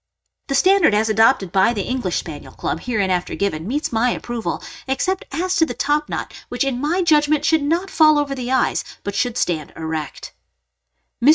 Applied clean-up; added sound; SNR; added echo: neural mask model RNNoise.